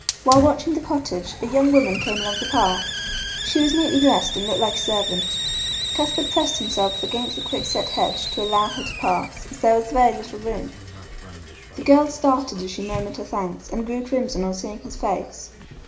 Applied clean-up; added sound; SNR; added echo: none; Hiss; 7 dB; reverberation time 0.4 s.